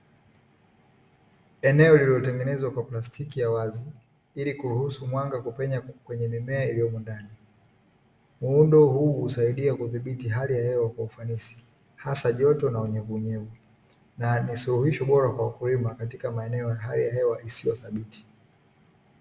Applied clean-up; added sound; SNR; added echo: none; none; none; none.